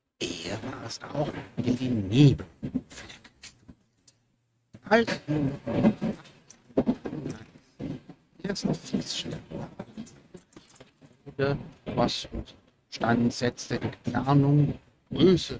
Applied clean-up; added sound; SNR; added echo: neural mask model RNNoise.